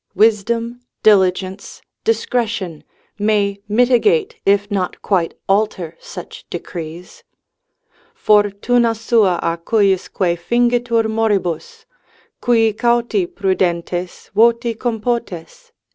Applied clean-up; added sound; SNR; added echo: none; none; none; none.